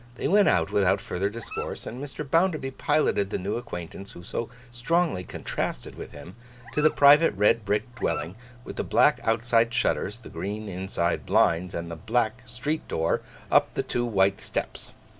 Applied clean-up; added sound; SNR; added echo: none; Dog; 15 dB; none.